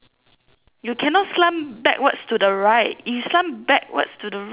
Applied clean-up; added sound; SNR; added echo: none; none; none; none.